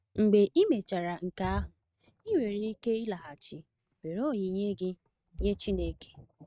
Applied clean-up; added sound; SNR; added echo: neural mask model RNNoise.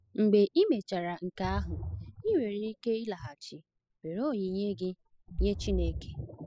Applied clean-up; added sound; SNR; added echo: classical method spectral subtraction.